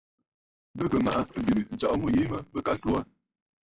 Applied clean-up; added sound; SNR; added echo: classical method log-MMSE.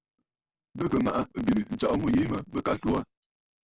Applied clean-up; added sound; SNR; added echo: none; none; none; none.